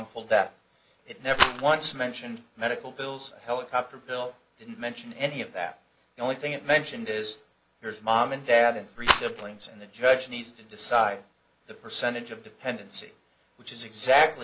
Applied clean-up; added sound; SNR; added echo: none; Rattle; -2 dB; none.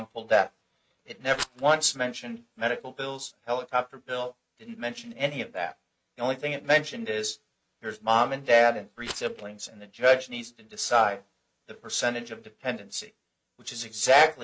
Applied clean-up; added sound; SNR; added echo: neural mask model RNNoise.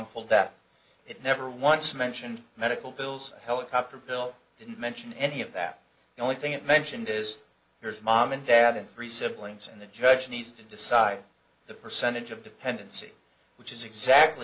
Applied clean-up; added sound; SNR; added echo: none; none; none; none.